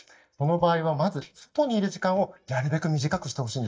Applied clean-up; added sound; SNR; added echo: neural mask model DeepFilterNet 3.